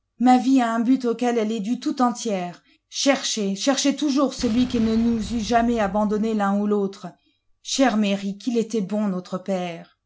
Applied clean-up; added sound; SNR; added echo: none; Explosion; 18 dB; none.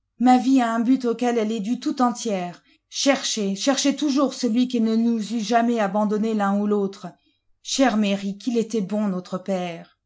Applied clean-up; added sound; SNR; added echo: neural mask model Resemble Enhance denoiser.